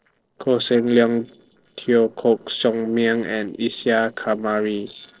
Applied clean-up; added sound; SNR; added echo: neural separator model SepFormer DNS4.